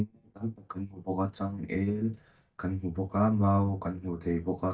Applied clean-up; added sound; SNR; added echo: neural mask model DeepFilterNet 3.